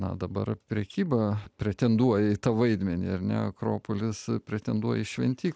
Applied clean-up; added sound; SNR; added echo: none; none; none; none.